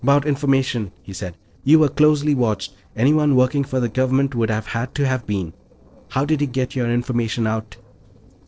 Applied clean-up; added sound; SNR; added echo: neural separator model SepFormer DNS4.